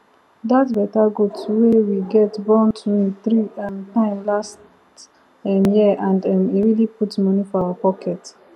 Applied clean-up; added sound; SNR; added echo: none; none; none; none.